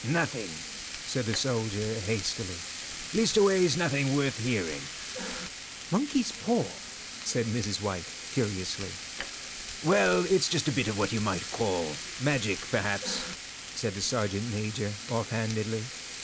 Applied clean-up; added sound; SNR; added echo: none; Frying (food); 9 dB; none.